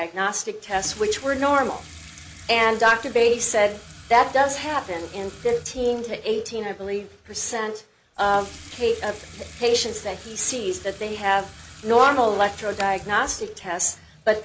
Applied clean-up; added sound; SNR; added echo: none; Sink (filling or washing) / Water tap, faucet; 20 dB; none.